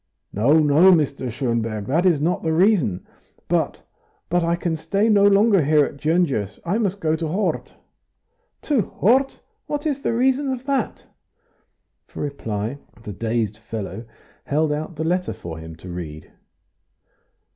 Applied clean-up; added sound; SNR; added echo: none; none; none; none.